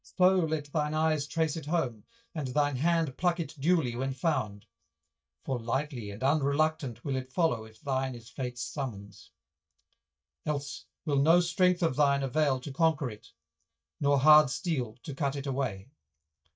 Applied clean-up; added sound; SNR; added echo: neural mask model DeepFilterNet 3.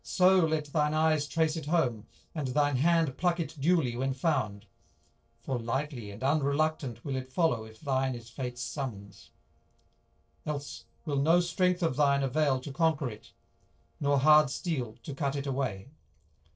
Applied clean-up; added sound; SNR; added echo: neural separator model SepFormer DNS4.